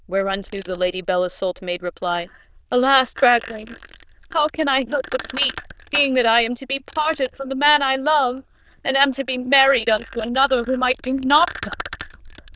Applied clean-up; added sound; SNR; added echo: neural diffusion model UNIVERSE++.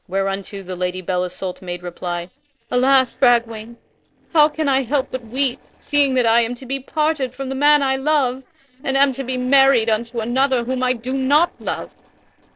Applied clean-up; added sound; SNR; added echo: neural separator model SepFormer DNS4.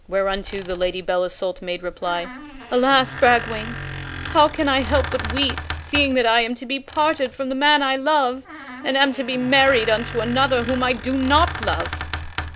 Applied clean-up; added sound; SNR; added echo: none; Squeak; 10 dB; none.